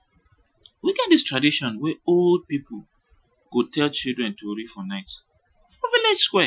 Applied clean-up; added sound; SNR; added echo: classical method Wiener filter.